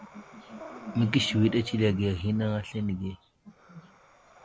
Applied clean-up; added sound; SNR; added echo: none; Breathing; 20 dB; none.